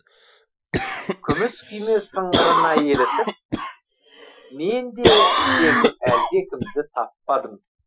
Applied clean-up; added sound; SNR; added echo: classical method Wiener filter.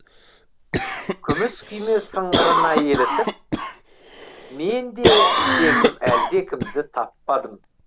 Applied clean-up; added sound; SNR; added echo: none; Cough; -1 dB; none.